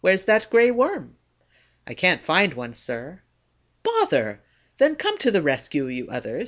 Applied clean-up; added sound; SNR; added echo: none; none; none; none.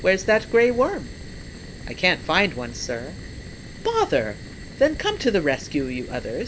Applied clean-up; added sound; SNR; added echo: none; Fire; 13 dB; none.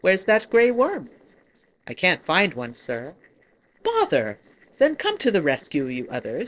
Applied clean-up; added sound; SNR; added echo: neural separator model SepFormer DNS4.